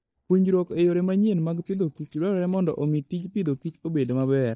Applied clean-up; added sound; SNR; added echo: neural mask model DeepFilterNet 3.